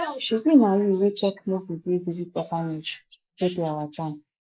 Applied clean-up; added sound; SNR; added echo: neural mask model Resemble Enhance denoiser.